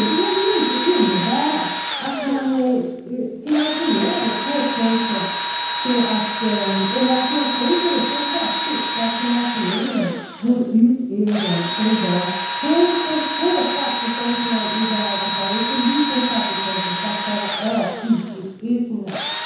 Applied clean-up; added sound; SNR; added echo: none; Engine / Drill; 2 dB; reverberation time 0.9 s.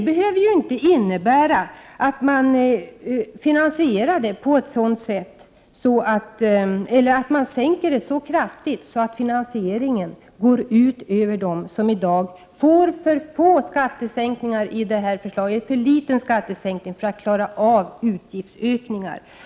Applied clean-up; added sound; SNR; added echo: none; none; none; none.